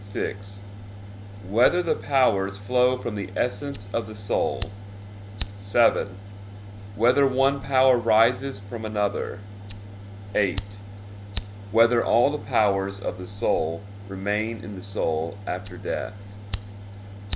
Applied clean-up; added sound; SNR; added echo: none; Mechanical fan + Fire; 11 dB; none.